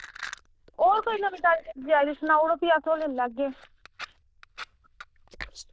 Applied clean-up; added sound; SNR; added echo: neural diffusion model UNIVERSE++.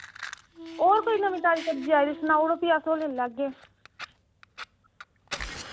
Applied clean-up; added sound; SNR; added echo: none; Wind instrument, woodwind instrument + Fire; 15 dB; none.